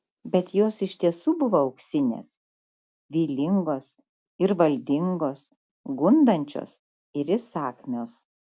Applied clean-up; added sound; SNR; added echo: none; none; none; none.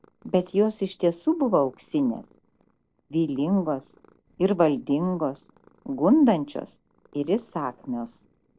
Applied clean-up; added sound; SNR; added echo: neural separator model SepFormer DNS4.